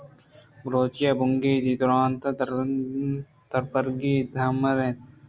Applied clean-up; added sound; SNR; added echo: none; none; none; none.